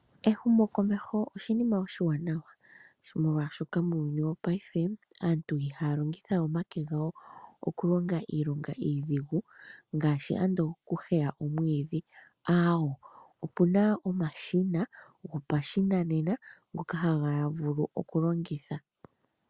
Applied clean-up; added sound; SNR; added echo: none; none; none; none.